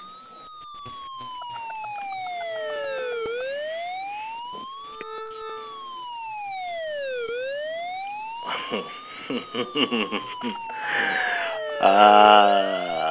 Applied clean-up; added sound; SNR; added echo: none; Siren; 7 dB; none.